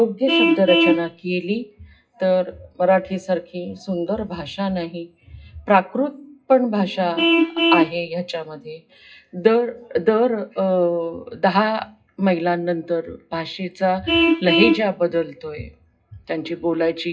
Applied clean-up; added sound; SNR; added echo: classical method WPE with log-MMSE.